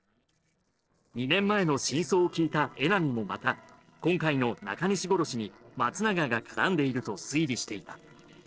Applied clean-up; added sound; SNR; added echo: neural separator model SepFormer DNS4.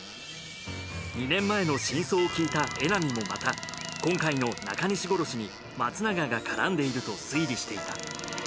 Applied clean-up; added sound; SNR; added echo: none; Squeak / Cupboard open or close; 13 dB; none.